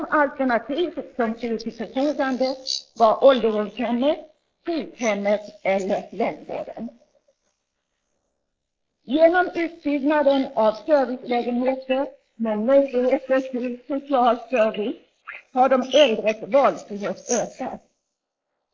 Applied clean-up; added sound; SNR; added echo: neural mask model Resemble Enhance denoiser.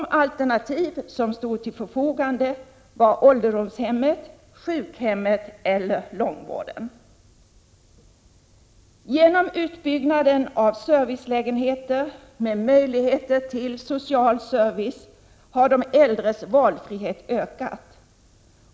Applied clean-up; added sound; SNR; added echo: none; none; none; none.